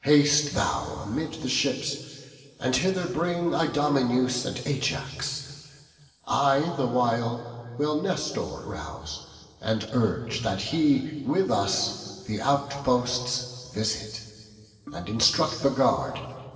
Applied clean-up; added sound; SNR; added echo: neural separator model SepFormer DNS4.